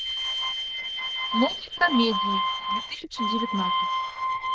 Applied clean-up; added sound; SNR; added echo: neural diffusion model UNIVERSE++.